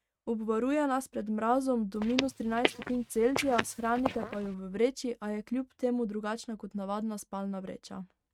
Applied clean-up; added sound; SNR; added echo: neural mask model RNNoise.